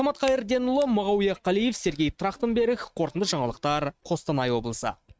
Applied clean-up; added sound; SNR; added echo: neural mask model RNNoise.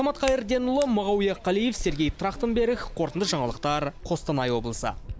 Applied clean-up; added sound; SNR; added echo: none; Hands; 13 dB; none.